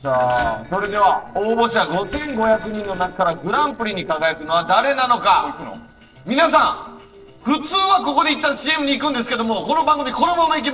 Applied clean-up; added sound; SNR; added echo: neural separator model SepFormer DNS4.